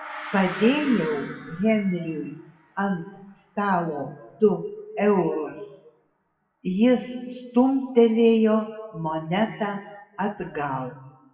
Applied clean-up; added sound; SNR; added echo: classical method WPE with log-MMSE.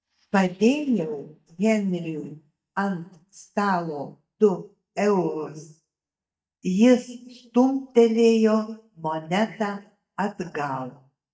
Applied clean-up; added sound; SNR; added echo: neural mask model DeepFilterNet 3.